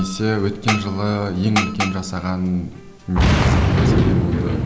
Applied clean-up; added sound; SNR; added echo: none; Boom; -2 dB; none.